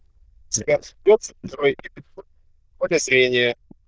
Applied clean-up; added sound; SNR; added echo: neural diffusion model UNIVERSE++.